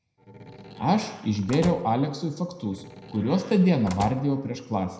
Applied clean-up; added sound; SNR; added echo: none; Slam; 16 dB; reverberation time 0.7 s.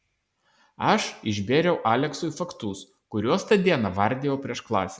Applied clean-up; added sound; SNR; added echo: none; none; none; none.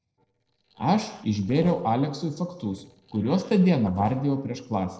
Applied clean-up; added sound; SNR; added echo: neural separator model SepFormer DNS4.